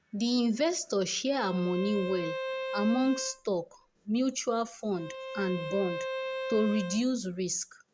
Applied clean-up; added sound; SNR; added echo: none; Bowed string instrument; 8 dB; none.